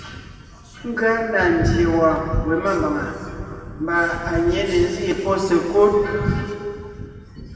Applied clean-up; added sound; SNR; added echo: none; Thunder; 8 dB; reverberation time 2.5 s.